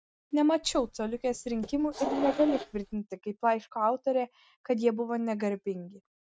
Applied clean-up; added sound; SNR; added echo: neural mask model RNNoise.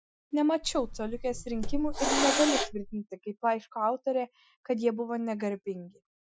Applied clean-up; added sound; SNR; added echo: classical method Wiener filter.